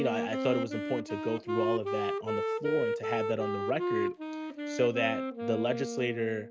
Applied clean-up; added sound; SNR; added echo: none; Wind instrument, woodwind instrument; 0 dB; none.